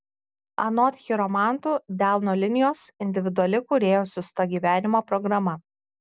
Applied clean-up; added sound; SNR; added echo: none; none; none; none.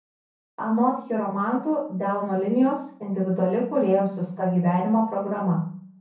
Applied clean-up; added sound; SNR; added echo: none; none; none; reverberation time 0.5 s.